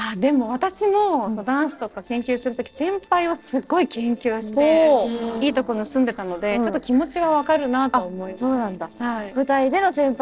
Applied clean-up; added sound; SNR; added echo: neural separator model SepFormer DNS4.